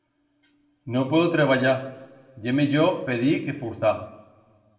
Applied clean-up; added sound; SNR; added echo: none; none; none; reverberation time 0.9 s.